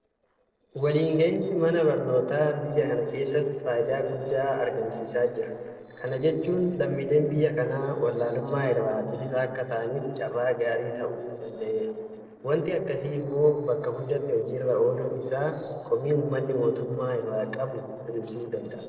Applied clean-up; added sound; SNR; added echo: neural separator model SepFormer DNS4.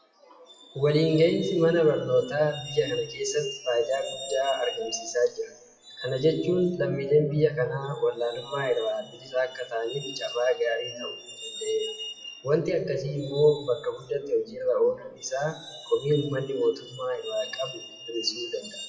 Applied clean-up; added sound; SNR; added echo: classical method WPE with log-MMSE.